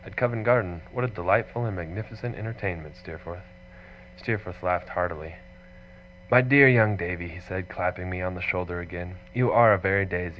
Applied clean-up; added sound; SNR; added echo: none; none; none; none.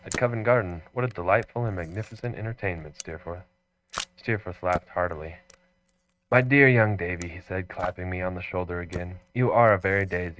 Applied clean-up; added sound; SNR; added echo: neural mask model RNNoise.